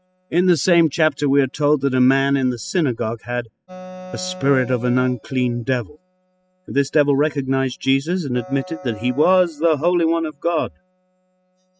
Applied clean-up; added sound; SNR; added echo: classical method spectral subtraction.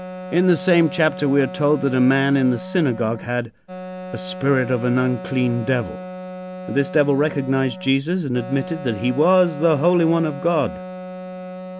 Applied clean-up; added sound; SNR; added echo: none; Wind instrument, woodwind instrument; 12 dB; none.